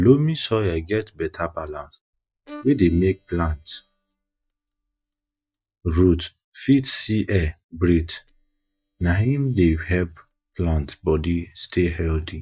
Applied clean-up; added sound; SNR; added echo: neural mask model DeepFilterNet 3.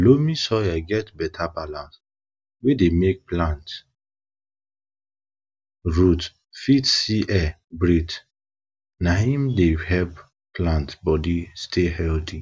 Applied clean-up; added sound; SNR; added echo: none; none; none; none.